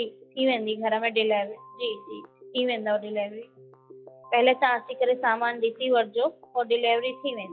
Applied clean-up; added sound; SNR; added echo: classical method log-MMSE.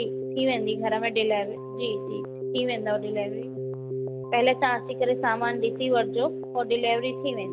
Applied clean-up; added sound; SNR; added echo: none; Keyboard (musical); 7 dB; none.